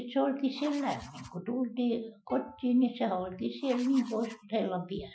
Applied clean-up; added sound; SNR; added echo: classical method Wiener filter.